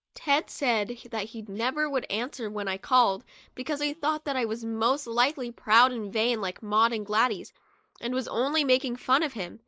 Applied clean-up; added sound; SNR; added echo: neural mask model Resemble Enhance denoiser.